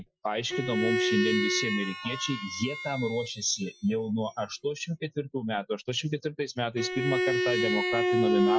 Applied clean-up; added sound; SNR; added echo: classical method Wiener filter.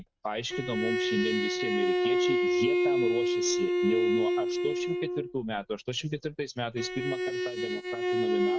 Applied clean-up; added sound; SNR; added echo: neural mask model RNNoise.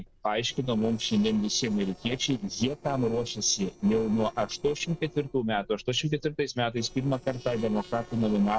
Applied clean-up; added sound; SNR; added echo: neural separator model SepFormer DNS4.